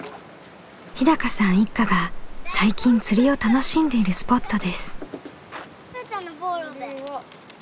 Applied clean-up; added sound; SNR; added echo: none; none; none; none.